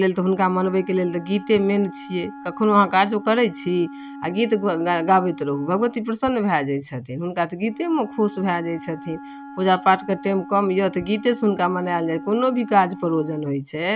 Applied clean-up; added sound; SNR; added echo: none; Wind instrument, woodwind instrument; 16 dB; none.